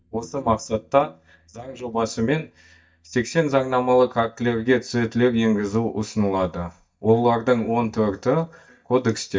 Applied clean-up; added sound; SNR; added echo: neural mask model DeepFilterNet 3.